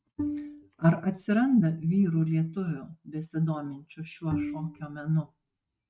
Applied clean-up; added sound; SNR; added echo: neural mask model RNNoise.